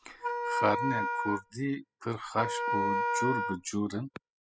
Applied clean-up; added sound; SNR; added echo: classical method spectral subtraction.